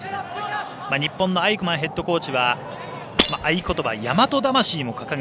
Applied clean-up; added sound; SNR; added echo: none; Shatter; 6 dB; none.